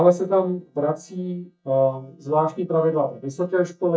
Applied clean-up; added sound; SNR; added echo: neural mask model DeepFilterNet 3.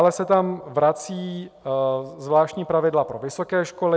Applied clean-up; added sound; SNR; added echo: none; none; none; none.